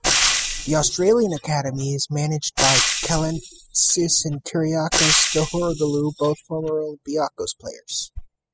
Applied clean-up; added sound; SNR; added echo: classical method spectral subtraction.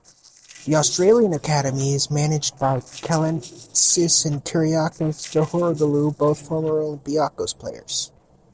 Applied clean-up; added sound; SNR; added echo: neural separator model SepFormer DNS4.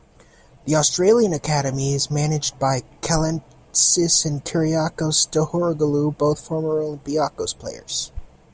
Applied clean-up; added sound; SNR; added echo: none; none; none; none.